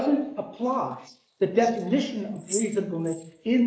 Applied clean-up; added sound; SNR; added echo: neural mask model Resemble Enhance denoiser.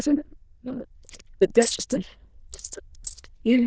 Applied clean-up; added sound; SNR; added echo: neural diffusion model UNIVERSE++.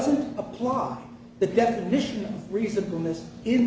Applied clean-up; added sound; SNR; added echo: none; none; none; none.